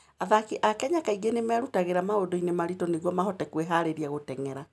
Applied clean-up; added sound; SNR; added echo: none; none; none; none.